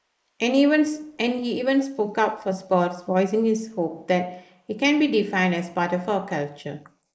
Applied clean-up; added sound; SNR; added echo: neural mask model Resemble Enhance denoiser.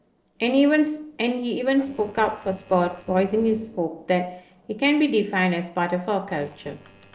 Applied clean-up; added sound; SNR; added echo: neural separator model SepFormer DNS4.